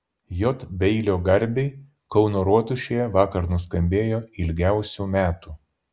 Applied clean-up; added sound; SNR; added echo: none; none; none; none.